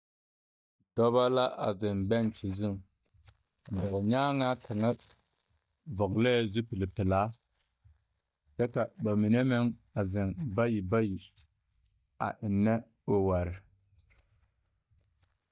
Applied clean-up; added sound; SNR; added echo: neural mask model DeepFilterNet 3.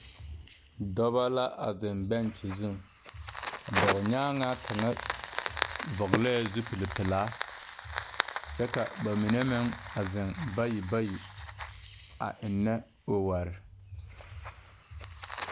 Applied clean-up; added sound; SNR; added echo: none; Fire; 5 dB; none.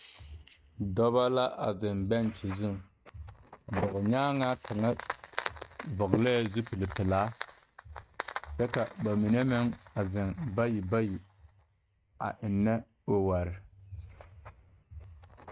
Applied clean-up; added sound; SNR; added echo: neural mask model RNNoise.